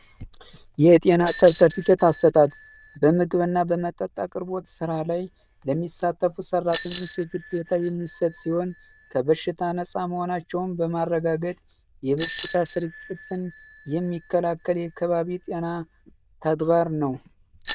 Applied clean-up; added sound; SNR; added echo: neural diffusion model UNIVERSE++.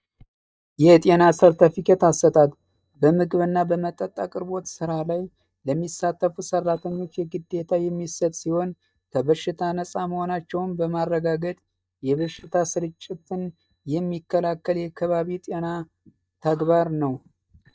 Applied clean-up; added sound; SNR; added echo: neural mask model DeepFilterNet 3.